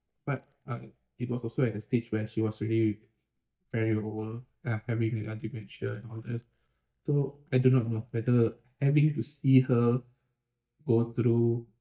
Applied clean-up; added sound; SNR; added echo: neural mask model DeepFilterNet 3.